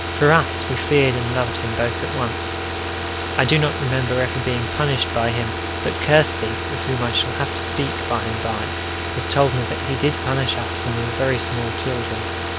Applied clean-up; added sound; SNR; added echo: none; Car; 3 dB; none.